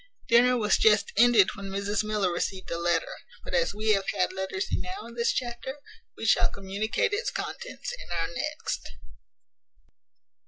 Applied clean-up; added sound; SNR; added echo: none; none; none; none.